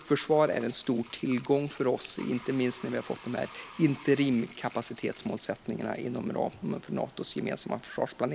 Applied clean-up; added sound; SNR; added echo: none; Bathtub (filling or washing); 20 dB; none.